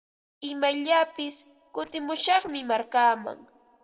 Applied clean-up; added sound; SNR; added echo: neural separator model SepFormer DNS4.